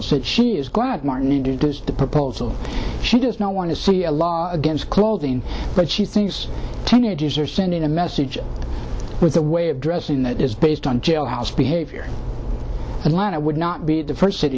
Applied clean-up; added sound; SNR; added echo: none; none; none; none.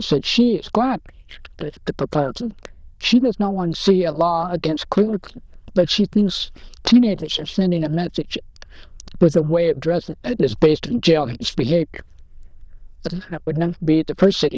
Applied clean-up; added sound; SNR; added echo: neural diffusion model UNIVERSE++.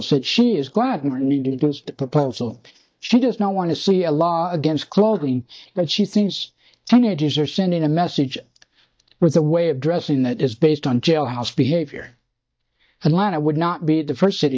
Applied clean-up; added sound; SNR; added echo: neural mask model DeepFilterNet 3.